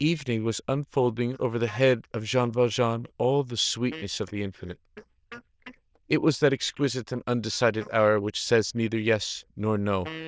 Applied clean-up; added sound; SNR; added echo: neural diffusion model UNIVERSE++.